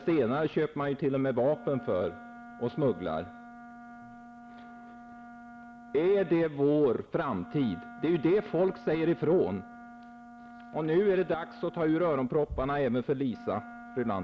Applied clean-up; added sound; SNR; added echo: none; Wind instrument, woodwind instrument; 18 dB; none.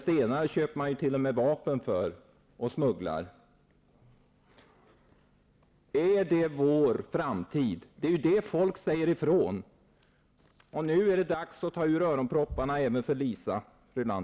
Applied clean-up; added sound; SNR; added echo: none; none; none; none.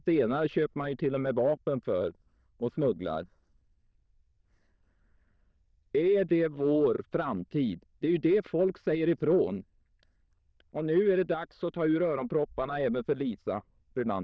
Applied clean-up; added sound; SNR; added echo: neural diffusion model UNIVERSE++.